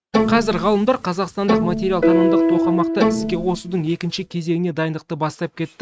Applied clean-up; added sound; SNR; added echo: neural mask model RNNoise.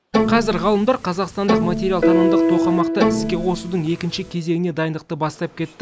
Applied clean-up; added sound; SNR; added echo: none; Bowed string instrument + Piano; -1 dB; none.